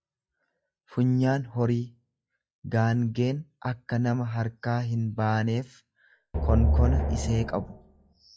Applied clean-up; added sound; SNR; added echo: classical method log-MMSE.